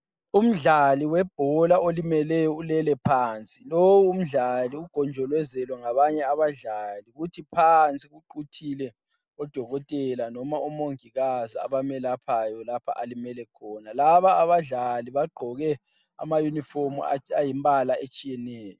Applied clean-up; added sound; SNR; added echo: neural mask model Resemble Enhance denoiser.